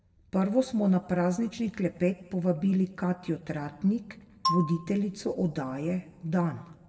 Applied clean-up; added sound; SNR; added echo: none; Marimba, xylophone; 7 dB; reverberation time 1.1 s.